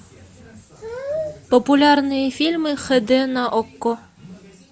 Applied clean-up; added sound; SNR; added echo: none; none; none; none.